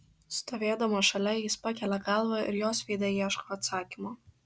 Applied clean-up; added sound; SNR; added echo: none; none; none; none.